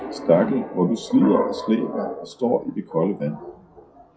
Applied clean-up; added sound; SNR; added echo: classical method WPE with log-MMSE.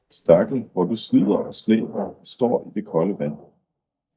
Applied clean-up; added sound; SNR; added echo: neural mask model DeepFilterNet 3.